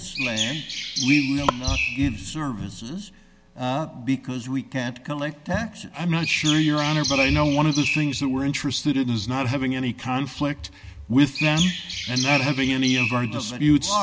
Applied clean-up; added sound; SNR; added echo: none; Chirp, tweet; 5 dB; none.